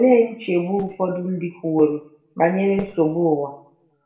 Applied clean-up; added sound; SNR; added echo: none; none; none; reverberation time 0.5 s.